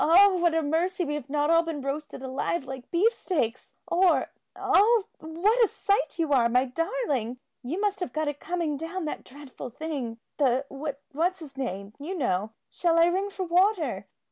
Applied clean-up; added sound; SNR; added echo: none; none; none; none.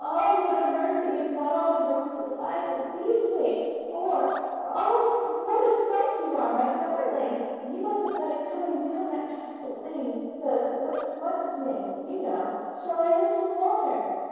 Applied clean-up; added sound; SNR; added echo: neural separator model SepFormer DNS4.